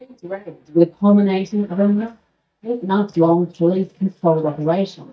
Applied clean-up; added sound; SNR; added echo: neural mask model DeepFilterNet 3.